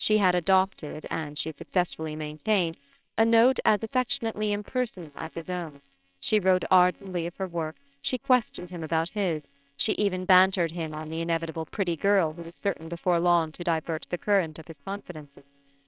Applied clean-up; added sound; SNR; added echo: neural separator model SepFormer WHAMR!.